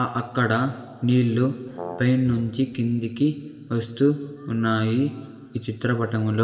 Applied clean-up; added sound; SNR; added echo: none; Brass instrument; 12 dB; reverberation time 1.7 s.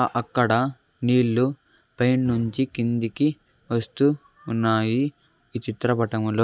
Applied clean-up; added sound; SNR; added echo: none; none; none; none.